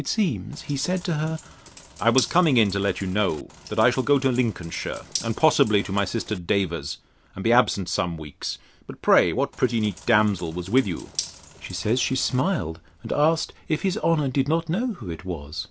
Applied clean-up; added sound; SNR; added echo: none; Bathtub (filling or washing); 16 dB; none.